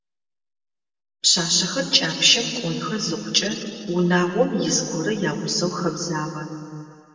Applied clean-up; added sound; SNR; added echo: none; none; none; reverberation time 2.3 s.